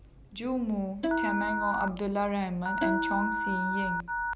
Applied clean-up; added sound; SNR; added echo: none; Telephone + Bowed string instrument; 0 dB; none.